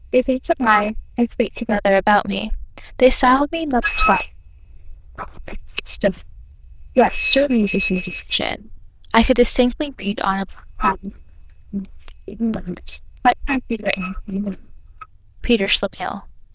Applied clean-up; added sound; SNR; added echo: neural diffusion model UNIVERSE++.